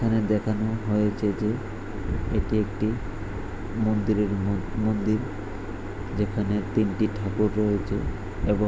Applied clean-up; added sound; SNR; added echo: none; none; none; none.